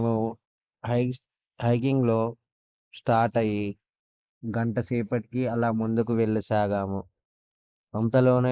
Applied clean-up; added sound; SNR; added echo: neural mask model Resemble Enhance denoiser.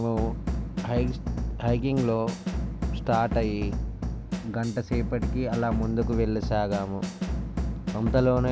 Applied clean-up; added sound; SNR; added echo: none; Drum / Drum kit; 2 dB; none.